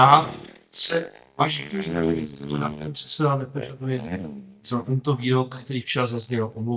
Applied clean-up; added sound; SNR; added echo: neural mask model DeepFilterNet 3.